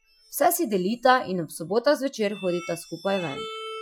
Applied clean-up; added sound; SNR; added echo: classical method Wiener filter.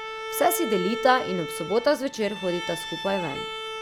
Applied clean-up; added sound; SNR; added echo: none; Bowed string instrument; 7 dB; none.